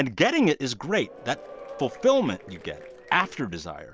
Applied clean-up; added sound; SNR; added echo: none; Applause / Crowd / Cheering; 18 dB; none.